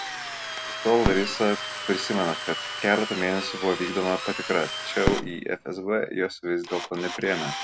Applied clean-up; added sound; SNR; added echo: none; Fireworks + Drill; 6 dB; none.